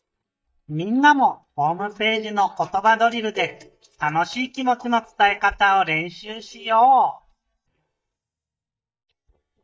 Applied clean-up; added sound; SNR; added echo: neural mask model DeepFilterNet 3.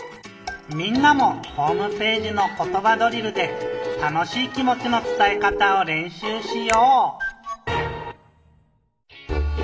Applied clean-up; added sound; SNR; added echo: none; Finger snapping; 15 dB; reverberation time 1.2 s.